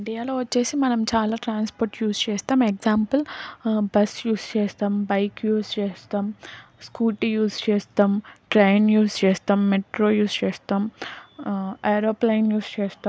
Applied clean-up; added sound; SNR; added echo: none; none; none; none.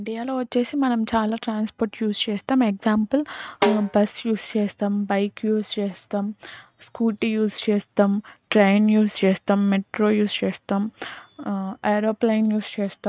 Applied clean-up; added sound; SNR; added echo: neural mask model RNNoise.